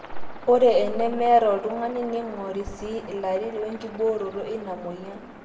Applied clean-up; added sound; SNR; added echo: none; Aircraft; 17 dB; reverberation time 1.3 s.